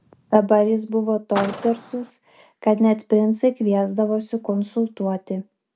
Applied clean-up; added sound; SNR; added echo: none; Car; 13 dB; none.